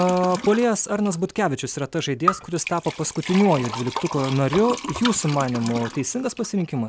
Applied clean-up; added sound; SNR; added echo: none; Liquid; 10 dB; none.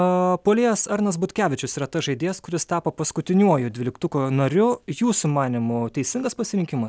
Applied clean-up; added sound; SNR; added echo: none; none; none; none.